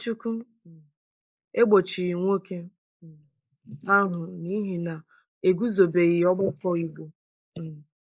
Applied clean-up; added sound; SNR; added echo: neural mask model Resemble Enhance denoiser.